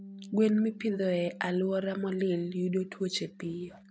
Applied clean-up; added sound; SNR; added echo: none; Bass guitar; 19 dB; none.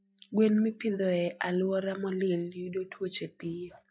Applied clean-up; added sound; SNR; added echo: classical method log-MMSE.